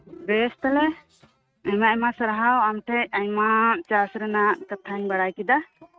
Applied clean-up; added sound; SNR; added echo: neural mask model RNNoise.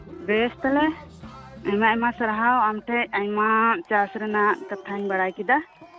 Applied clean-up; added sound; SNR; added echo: none; Cheering; 19 dB; none.